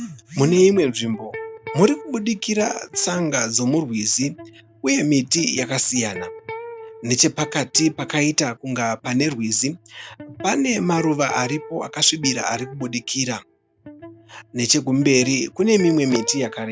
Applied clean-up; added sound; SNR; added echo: none; Electric guitar; 17 dB; none.